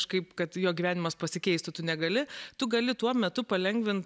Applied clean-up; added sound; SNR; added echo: none; none; none; none.